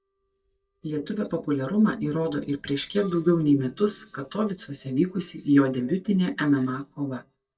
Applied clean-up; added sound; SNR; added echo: neural mask model DeepFilterNet 3.